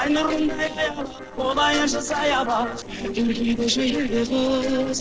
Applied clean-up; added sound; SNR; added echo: neural separator model SepFormer DNS4.